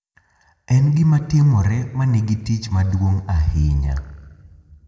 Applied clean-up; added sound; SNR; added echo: none; none; none; reverberation time 1.4 s.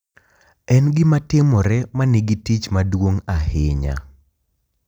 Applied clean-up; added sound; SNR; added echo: none; none; none; none.